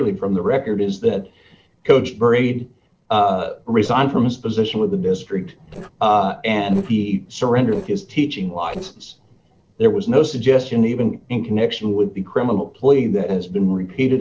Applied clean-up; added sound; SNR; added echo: neural separator model SepFormer DNS4.